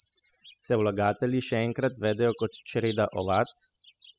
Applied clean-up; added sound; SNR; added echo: classical method spectral subtraction.